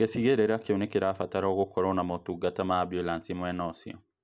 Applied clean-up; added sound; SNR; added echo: none; none; none; none.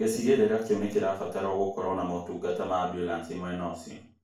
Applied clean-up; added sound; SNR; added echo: none; none; none; reverberation time 0.4 s.